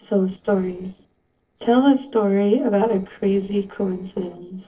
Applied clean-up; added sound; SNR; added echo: neural separator model SepFormer DNS4.